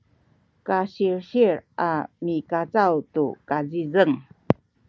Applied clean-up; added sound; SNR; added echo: none; none; none; none.